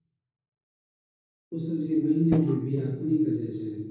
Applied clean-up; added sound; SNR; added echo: neural separator model SepFormer DNS4.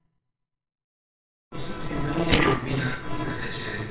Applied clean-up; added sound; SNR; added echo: neural separator model SepFormer WHAMR!.